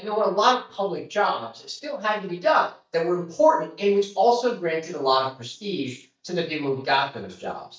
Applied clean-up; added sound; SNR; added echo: neural mask model DeepFilterNet 3.